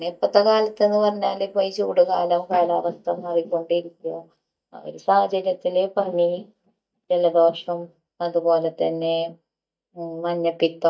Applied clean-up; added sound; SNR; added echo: neural mask model DeepFilterNet 3.